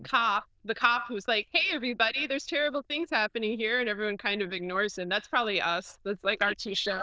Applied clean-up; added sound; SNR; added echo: neural diffusion model UNIVERSE++.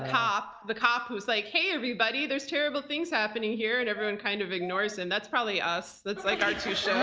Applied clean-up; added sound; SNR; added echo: none; Bird vocalization, bird call, bird song; 20 dB; none.